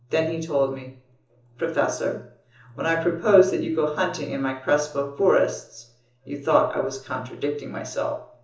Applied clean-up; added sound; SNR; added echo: none; none; none; reverberation time 0.7 s.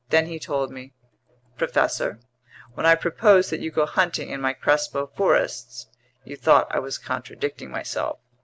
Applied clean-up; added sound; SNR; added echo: none; none; none; none.